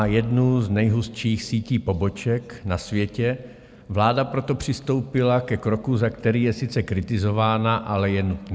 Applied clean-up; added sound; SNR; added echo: none; none; none; none.